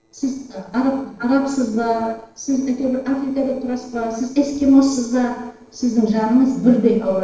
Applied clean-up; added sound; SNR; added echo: neural separator model SepFormer DNS4.